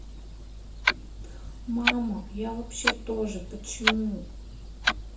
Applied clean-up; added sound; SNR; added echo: none; Clock; -2 dB; reverberation time 0.7 s.